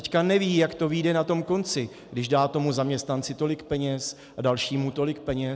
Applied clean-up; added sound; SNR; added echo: none; none; none; none.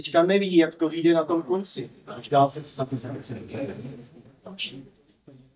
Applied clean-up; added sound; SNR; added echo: neural mask model DeepFilterNet 3.